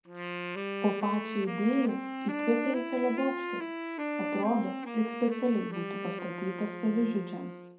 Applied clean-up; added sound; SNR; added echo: none; Wind instrument, woodwind instrument; 5 dB; reverberation time 0.4 s.